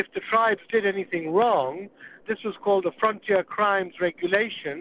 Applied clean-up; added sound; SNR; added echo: none; none; none; none.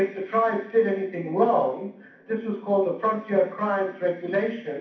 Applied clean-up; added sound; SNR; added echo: none; none; none; reverberation time 0.6 s.